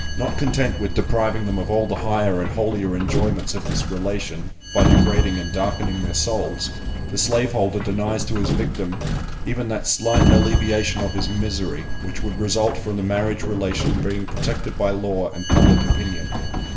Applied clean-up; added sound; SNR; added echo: none; Sliding door; 0 dB; reverberation time 0.6 s.